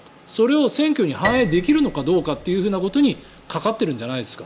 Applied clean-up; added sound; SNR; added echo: none; Piano; 13 dB; none.